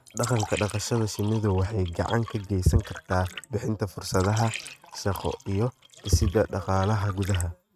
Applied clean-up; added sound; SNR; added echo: neural mask model RNNoise.